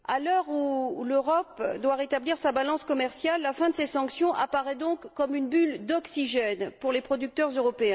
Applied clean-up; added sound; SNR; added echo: none; none; none; none.